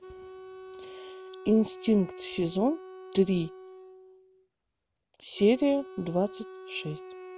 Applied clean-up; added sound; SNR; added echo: none; Wind instrument, woodwind instrument; 16 dB; none.